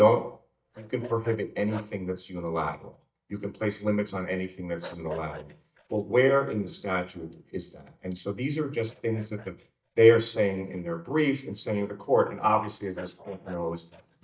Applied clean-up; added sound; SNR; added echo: neural mask model DeepFilterNet 3.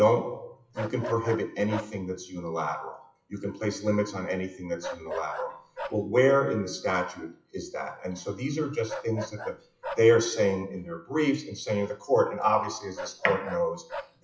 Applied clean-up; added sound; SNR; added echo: classical method WPE with log-MMSE.